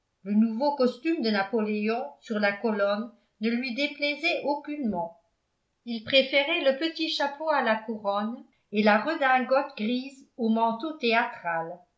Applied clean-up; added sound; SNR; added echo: none; none; none; none.